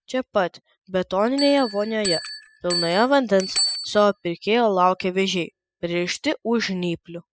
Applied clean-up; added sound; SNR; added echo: classical method spectral subtraction.